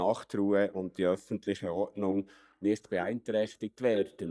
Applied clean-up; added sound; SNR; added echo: neural mask model DeepFilterNet 3.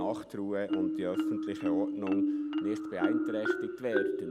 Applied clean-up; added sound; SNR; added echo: none; Marimba, xylophone; -5 dB; none.